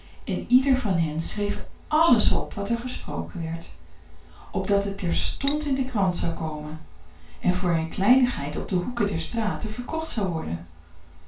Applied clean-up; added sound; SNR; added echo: none; Cutlery, silverware; 13 dB; reverberation time 0.2 s.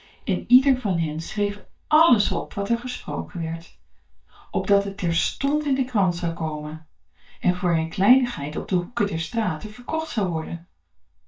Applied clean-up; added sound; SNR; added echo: neural mask model DeepFilterNet 3.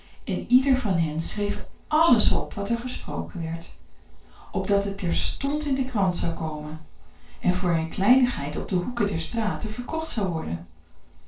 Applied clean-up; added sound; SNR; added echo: neural separator model SepFormer DNS4.